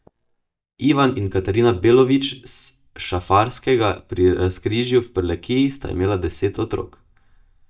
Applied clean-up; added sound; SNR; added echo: neural mask model DeepFilterNet 3.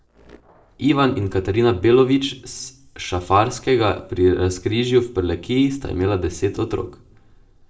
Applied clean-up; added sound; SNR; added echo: neural separator model SepFormer DNS4.